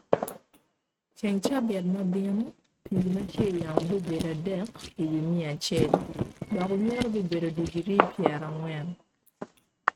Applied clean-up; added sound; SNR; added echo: neural mask model RNNoise.